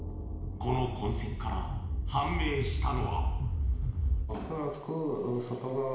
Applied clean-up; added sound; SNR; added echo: none; none; none; reverberation time 1.0 s.